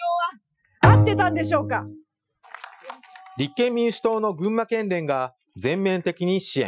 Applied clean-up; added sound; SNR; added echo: classical method Wiener filter.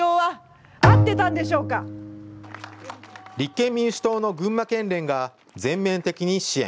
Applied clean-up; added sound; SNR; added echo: none; Bowed string instrument; 0 dB; none.